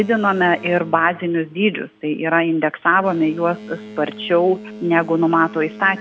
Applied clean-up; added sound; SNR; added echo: none; Boat, Water vehicle; 18 dB; none.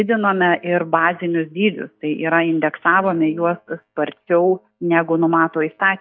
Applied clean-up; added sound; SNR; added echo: neural mask model DeepFilterNet 3.